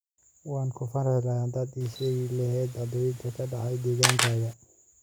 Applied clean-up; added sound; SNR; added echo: none; Camera; 4 dB; none.